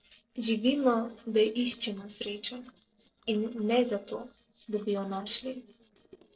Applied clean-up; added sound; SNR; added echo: neural separator model SepFormer DNS4.